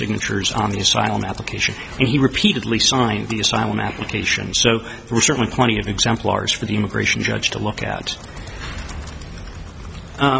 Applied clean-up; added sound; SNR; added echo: none; none; none; none.